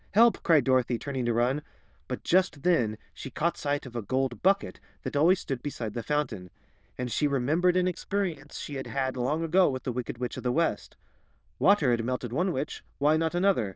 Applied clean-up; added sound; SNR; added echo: neural diffusion model UNIVERSE++.